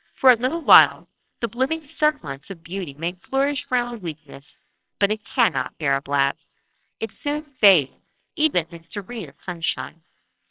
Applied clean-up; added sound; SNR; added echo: neural separator model SepFormer WHAMR!.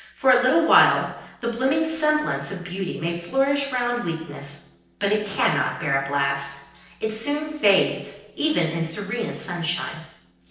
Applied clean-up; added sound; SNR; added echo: neural separator model SepFormer DNS4.